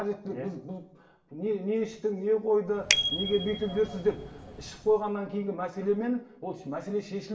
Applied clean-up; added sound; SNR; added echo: none; Bicycle bell; 3 dB; reverberation time 0.8 s.